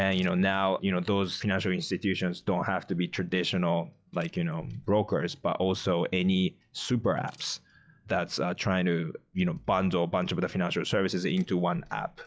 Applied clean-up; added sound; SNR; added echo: classical method log-MMSE.